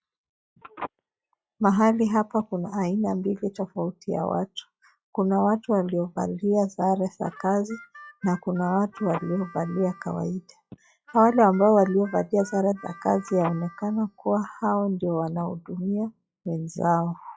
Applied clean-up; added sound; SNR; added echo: classical method log-MMSE.